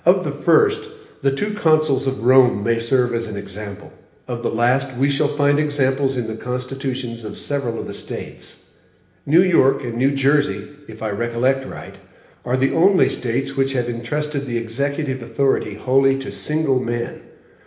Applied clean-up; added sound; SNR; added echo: none; none; none; reverberation time 1.0 s.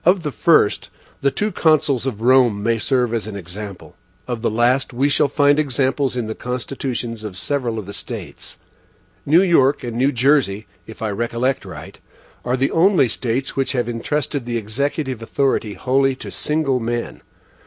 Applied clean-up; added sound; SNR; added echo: none; none; none; none.